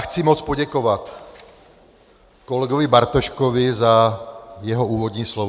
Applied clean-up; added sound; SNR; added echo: none; none; none; none.